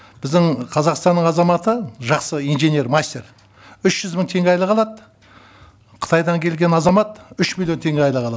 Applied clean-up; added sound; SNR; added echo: none; none; none; none.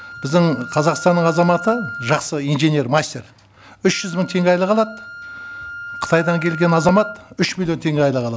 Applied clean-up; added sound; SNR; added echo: none; Wind instrument, woodwind instrument; 15 dB; none.